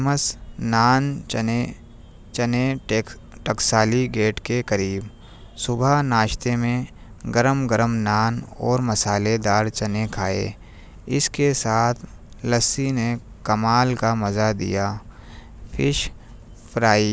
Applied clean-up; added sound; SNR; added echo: none; none; none; none.